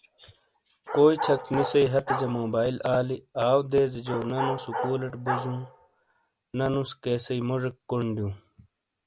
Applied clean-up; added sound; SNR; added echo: none; Bark; 7 dB; none.